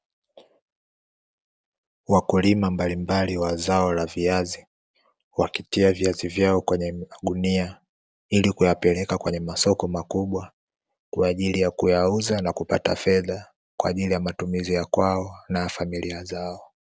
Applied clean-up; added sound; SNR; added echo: none; none; none; none.